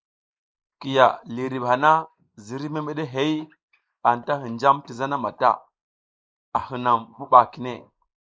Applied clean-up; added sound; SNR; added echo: neural mask model Resemble Enhance denoiser.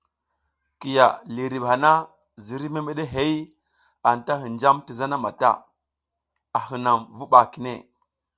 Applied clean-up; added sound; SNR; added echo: none; none; none; none.